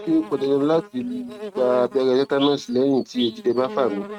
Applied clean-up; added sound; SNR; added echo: neural mask model RNNoise.